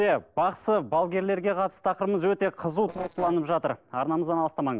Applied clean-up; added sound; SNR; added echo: neural separator model SepFormer DNS4.